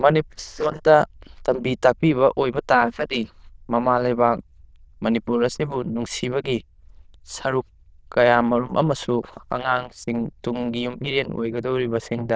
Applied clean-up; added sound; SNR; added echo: neural diffusion model UNIVERSE++.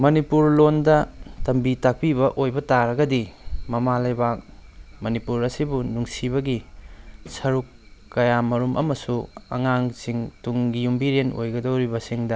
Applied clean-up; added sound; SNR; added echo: none; none; none; none.